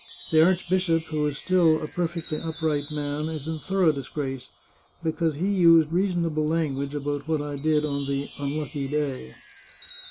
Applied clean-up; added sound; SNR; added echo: none; Wind chime; 8 dB; none.